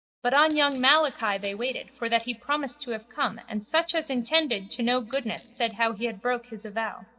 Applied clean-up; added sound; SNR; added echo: neural mask model DeepFilterNet 3.